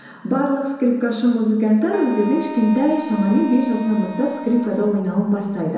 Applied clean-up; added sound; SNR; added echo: none; Wind instrument, woodwind instrument; 14 dB; reverberation time 1.0 s.